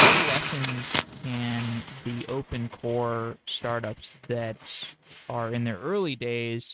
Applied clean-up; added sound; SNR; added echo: neural mask model RNNoise.